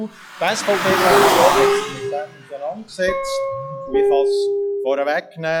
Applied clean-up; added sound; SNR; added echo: classical method log-MMSE.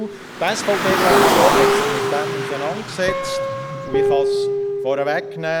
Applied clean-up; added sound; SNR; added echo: none; Guitar + Car; -4 dB; none.